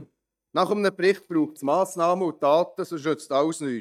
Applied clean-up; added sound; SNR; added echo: neural mask model DeepFilterNet 3.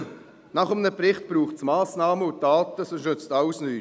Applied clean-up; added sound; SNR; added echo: none; none; none; none.